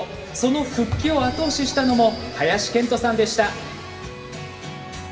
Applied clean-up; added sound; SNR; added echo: none; Liquid; 12 dB; reverberation time 2.1 s.